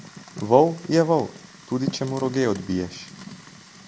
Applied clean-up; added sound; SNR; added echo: none; Fire; 15 dB; none.